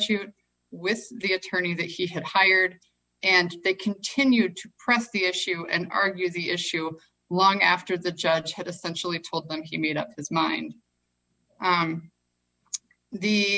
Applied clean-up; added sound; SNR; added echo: none; none; none; none.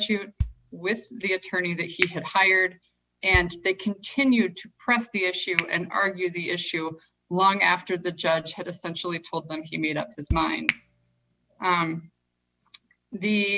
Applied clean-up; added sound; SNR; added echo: none; Bass drum + Finger snapping; 9 dB; none.